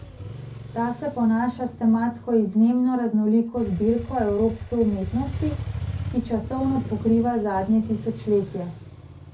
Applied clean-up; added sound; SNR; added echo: none; Motorcycle; 11 dB; reverberation time 0.3 s.